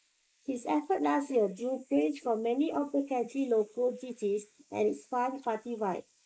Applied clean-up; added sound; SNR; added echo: neural mask model Resemble Enhance denoiser.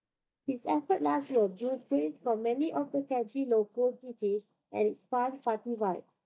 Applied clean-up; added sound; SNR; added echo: neural mask model DeepFilterNet 3.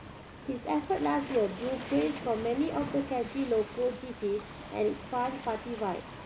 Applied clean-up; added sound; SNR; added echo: none; Waves, surf; 11 dB; none.